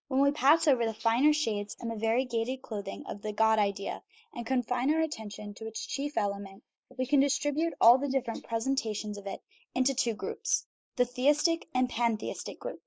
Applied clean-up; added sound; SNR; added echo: neural mask model Resemble Enhance denoiser.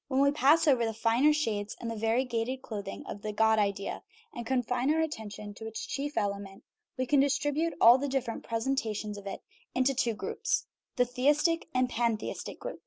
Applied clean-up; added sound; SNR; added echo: none; none; none; none.